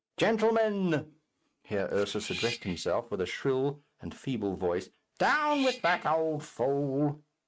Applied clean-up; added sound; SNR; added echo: neural mask model RNNoise.